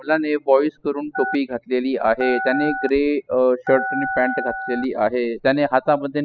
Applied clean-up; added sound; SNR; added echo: classical method spectral subtraction.